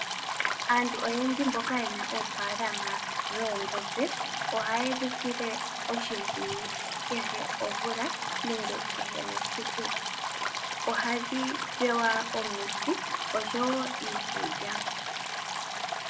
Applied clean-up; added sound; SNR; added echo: none; Stream; 0 dB; reverberation time 0.6 s.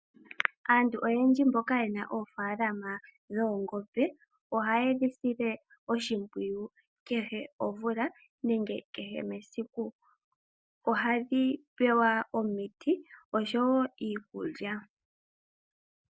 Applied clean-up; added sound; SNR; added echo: none; none; none; none.